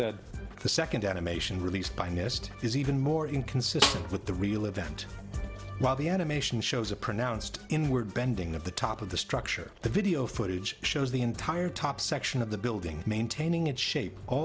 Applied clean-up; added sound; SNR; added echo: none; Snare drum; 1 dB; none.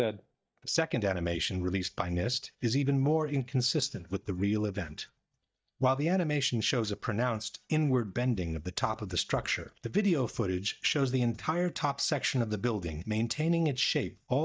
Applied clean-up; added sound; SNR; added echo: neural mask model DeepFilterNet 3.